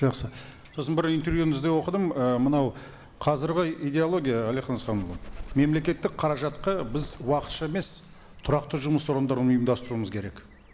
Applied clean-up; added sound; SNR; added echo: none; Bird; 18 dB; none.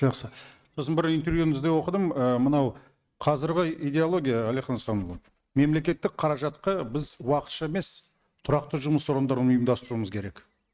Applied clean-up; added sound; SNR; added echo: neural mask model RNNoise.